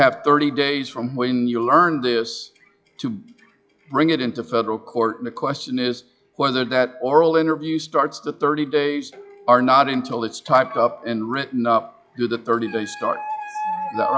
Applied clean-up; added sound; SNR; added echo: classical method log-MMSE.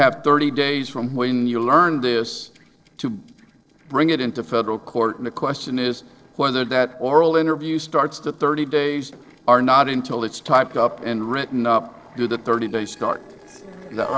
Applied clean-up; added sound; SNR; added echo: neural separator model SepFormer DNS4.